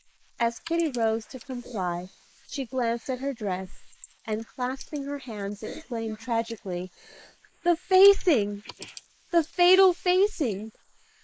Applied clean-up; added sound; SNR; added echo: neural mask model Resemble Enhance denoiser.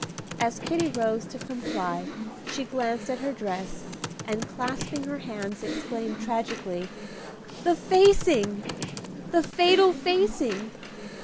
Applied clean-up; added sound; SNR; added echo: none; Computer keyboard; 9 dB; none.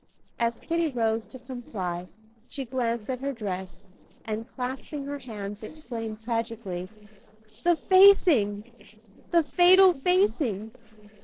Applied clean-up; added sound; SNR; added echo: neural separator model SepFormer DNS4.